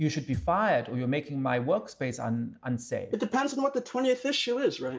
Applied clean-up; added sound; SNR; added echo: none; Thump, thud; 13 dB; none.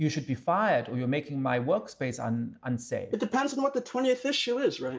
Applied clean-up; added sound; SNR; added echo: none; none; none; none.